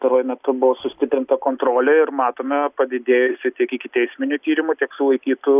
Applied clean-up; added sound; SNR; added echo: none; none; none; none.